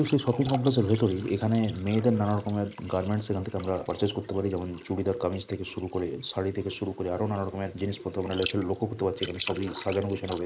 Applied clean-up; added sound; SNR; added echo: neural mask model Resemble Enhance denoiser.